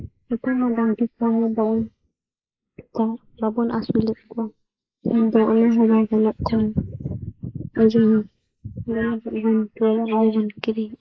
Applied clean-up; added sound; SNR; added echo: neural mask model Resemble Enhance denoiser.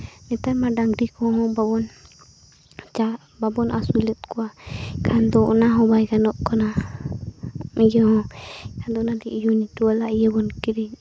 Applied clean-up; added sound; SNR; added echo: none; none; none; none.